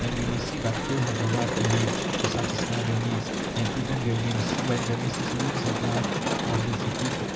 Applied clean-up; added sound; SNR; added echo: none; Crowd; -1 dB; reverberation time 0.4 s.